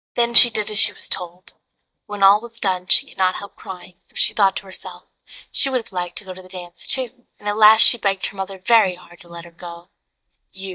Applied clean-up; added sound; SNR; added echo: neural mask model DeepFilterNet 3.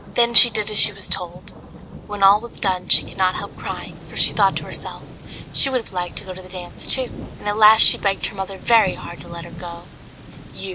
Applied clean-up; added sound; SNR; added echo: none; Thunder; 13 dB; none.